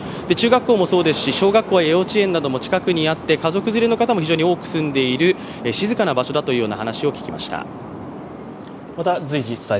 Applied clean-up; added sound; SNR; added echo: none; none; none; none.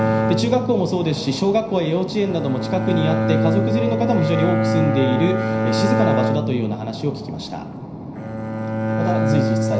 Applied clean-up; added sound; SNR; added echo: none; Bowed string instrument; 0 dB; reverberation time 0.5 s.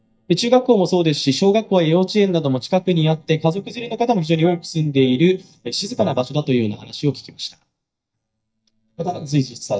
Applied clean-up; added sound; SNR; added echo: neural mask model DeepFilterNet 3.